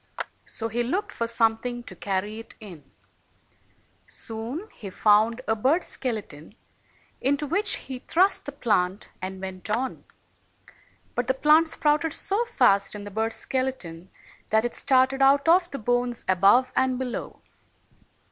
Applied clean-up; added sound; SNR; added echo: none; Clapping; 15 dB; none.